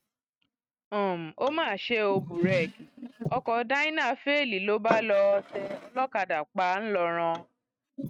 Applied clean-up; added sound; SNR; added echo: neural mask model RNNoise.